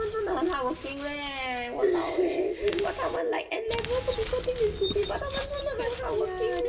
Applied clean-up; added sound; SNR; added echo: none; Chirp, tweet; 3 dB; reverberation time 1.1 s.